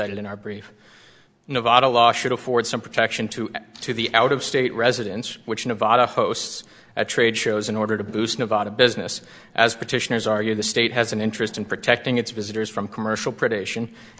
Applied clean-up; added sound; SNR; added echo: none; none; none; none.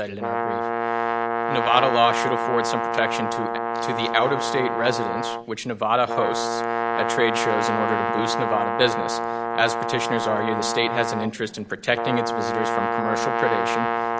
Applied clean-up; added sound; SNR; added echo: none; Brass instrument; -1 dB; none.